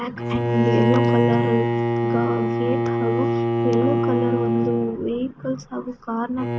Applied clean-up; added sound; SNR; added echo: none; Bowed string instrument; -3 dB; none.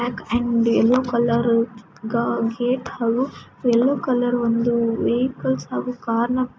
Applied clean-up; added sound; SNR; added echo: none; none; none; none.